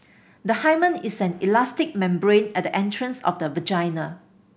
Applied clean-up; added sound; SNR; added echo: none; none; none; none.